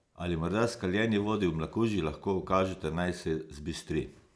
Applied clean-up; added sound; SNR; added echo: none; none; none; none.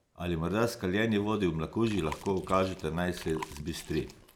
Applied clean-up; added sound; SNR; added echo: none; Chewing, mastication; 15 dB; none.